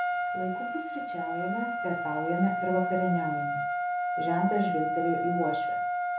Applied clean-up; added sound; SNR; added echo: none; Trumpet; -1 dB; reverberation time 0.9 s.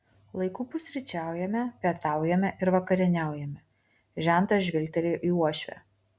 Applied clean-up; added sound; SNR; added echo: none; none; none; none.